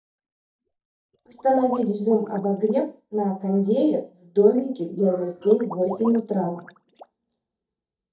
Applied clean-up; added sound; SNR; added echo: neural mask model DeepFilterNet 3.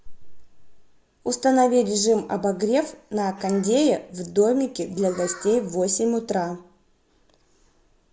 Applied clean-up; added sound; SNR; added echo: none; none; none; none.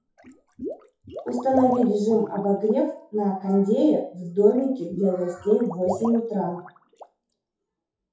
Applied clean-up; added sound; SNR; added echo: classical method WPE with log-MMSE.